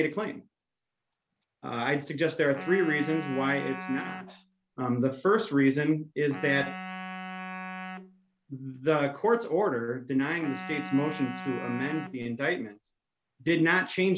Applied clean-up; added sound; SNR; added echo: none; Wind instrument, woodwind instrument; 12 dB; none.